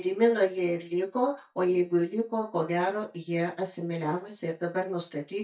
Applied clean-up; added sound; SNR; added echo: neural mask model DeepFilterNet 3.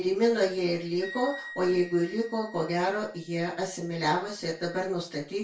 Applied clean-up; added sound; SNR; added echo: none; Wind instrument, woodwind instrument; 19 dB; reverberation time 0.3 s.